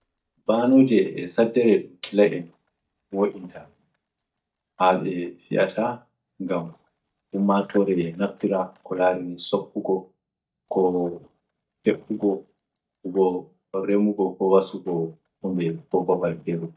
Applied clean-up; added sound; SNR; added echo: neural mask model DeepFilterNet 3.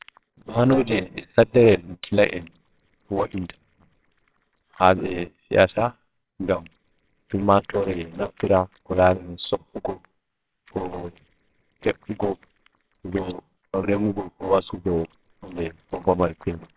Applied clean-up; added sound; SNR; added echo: neural separator model SepFormer WHAMR!.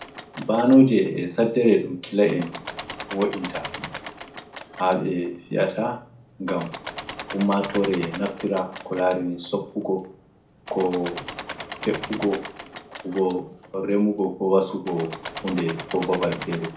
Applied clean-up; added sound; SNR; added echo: none; Engine / Mechanisms; 13 dB; reverberation time 0.4 s.